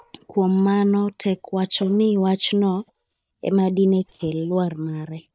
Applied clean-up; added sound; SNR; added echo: neural mask model DeepFilterNet 3.